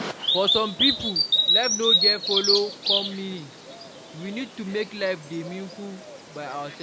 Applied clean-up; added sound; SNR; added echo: none; Bird vocalization, bird call, bird song; -4 dB; none.